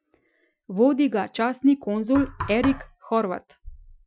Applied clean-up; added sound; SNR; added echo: classical method Wiener filter.